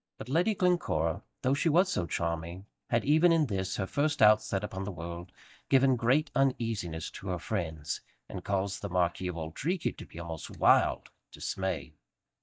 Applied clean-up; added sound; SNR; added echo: neural mask model DeepFilterNet 3.